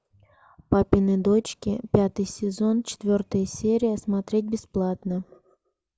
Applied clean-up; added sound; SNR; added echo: none; none; none; none.